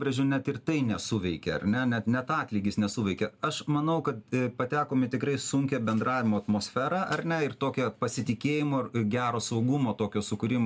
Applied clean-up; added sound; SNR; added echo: none; none; none; none.